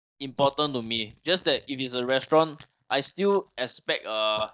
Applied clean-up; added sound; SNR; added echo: neural mask model DeepFilterNet 3.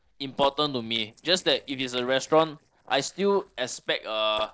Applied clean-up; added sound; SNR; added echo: neural separator model SepFormer DNS4.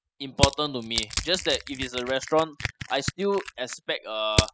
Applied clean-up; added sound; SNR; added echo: classical method spectral subtraction.